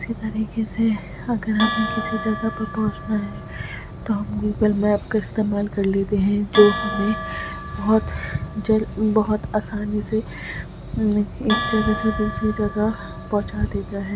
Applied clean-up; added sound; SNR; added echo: none; Bell; 10 dB; none.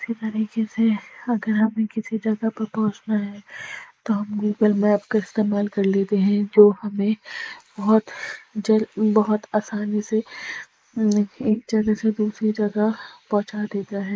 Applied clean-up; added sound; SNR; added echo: neural mask model Resemble Enhance denoiser.